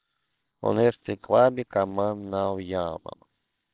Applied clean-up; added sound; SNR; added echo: neural separator model SepFormer WHAMR!.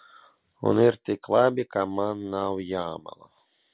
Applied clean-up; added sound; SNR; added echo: none; none; none; none.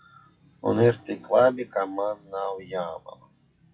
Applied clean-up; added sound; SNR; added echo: classical method WPE with log-MMSE.